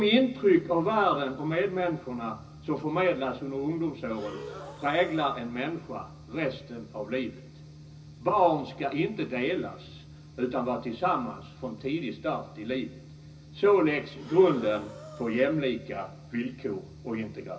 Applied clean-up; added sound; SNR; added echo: none; Breathing; 15 dB; reverberation time 0.4 s.